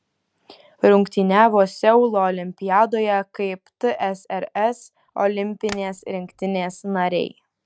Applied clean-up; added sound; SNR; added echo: none; Tap; 20 dB; none.